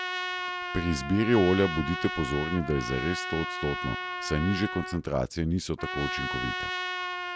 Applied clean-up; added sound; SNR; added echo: none; Trumpet; 5 dB; none.